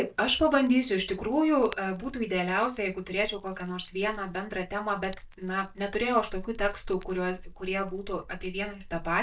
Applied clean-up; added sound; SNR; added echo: neural mask model DeepFilterNet 3.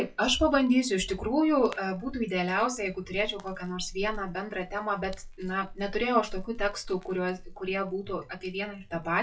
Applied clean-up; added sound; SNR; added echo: classical method WPE with log-MMSE.